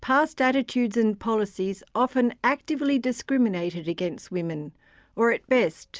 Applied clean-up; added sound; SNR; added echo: none; none; none; none.